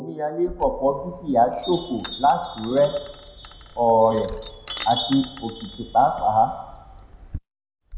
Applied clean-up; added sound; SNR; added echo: none; Chime; 14 dB; reverberation time 0.8 s.